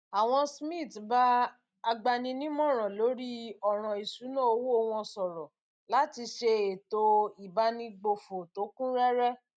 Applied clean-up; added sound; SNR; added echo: none; none; none; none.